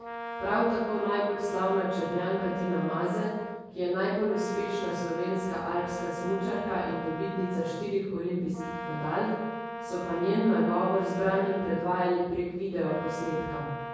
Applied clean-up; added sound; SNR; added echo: none; Brass instrument; 8 dB; reverberation time 1.3 s.